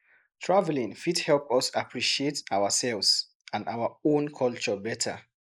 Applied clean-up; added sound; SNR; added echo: neural mask model Resemble Enhance denoiser.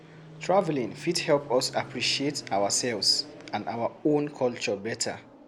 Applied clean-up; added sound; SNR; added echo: none; Fixed-wing aircraft, airplane; 18 dB; none.